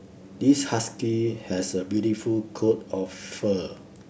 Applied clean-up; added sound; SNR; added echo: none; none; none; none.